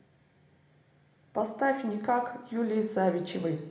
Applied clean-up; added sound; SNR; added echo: none; none; none; reverberation time 0.8 s.